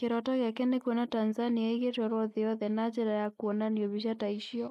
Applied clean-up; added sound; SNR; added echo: neural mask model Resemble Enhance denoiser.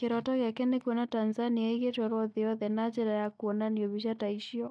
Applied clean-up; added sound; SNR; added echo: neural mask model DeepFilterNet 3.